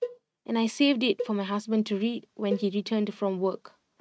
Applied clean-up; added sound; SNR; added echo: neural mask model RNNoise.